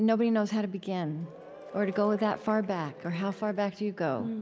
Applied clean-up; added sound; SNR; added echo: none; Applause / Crowd / Cheering; 18 dB; none.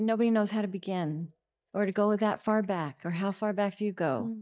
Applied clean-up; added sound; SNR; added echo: neural mask model DeepFilterNet 3.